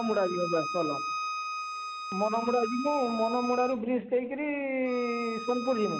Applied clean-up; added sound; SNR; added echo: none; Bowed string instrument; 7 dB; none.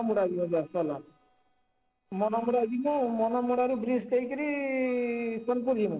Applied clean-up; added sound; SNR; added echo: neural separator model SepFormer DNS4.